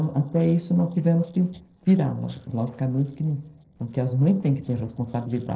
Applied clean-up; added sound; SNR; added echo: neural separator model SepFormer DNS4.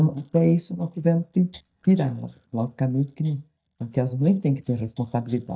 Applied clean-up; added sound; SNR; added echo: neural mask model DeepFilterNet 3.